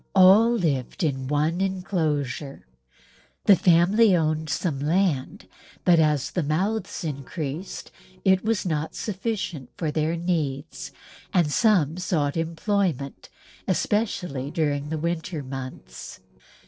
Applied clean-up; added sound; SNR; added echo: neural separator model SepFormer DNS4.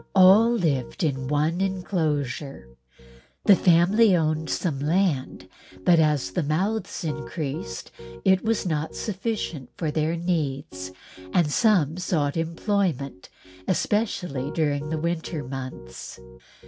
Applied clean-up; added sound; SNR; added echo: none; Piano; 18 dB; none.